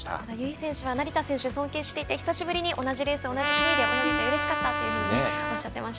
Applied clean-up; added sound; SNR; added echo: none; Trumpet; -2 dB; none.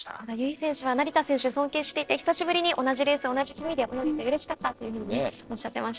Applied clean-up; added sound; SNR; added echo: neural separator model SepFormer DNS4.